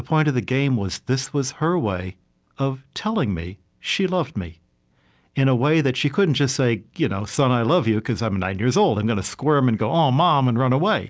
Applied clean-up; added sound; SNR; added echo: none; none; none; none.